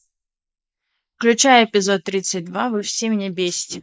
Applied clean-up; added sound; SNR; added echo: neural mask model Resemble Enhance denoiser.